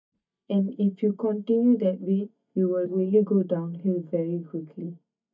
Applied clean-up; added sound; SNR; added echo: neural mask model DeepFilterNet 3.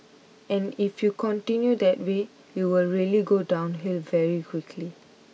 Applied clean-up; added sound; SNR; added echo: none; none; none; none.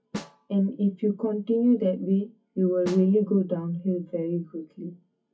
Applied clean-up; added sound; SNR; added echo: classical method WPE with log-MMSE.